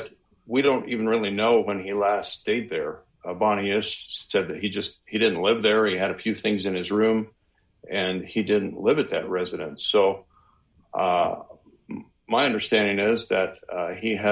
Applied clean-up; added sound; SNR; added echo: none; none; none; none.